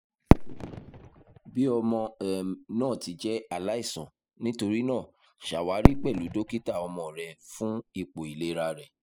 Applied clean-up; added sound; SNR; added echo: classical method spectral subtraction.